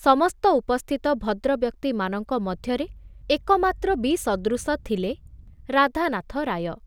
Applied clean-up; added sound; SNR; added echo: none; Thunder / Wind; 19 dB; none.